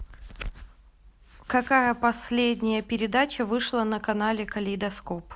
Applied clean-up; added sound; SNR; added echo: none; none; none; none.